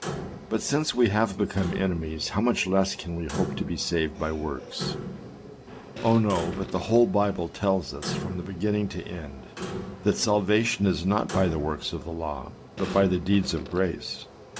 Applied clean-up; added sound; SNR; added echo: none; Fart + Clock; 11 dB; none.